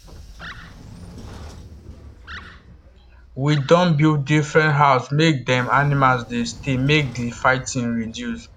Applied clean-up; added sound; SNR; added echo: none; Animal + Sliding door / Train; 19 dB; none.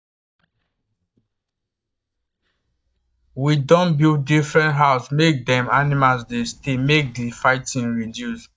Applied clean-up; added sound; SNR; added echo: neural mask model DeepFilterNet 3.